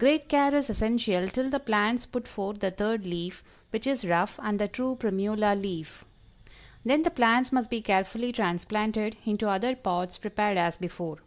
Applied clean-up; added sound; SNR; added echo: none; none; none; none.